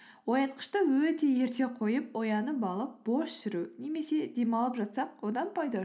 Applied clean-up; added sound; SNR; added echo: none; none; none; none.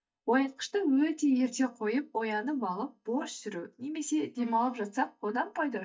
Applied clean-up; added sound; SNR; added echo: neural mask model DeepFilterNet 3.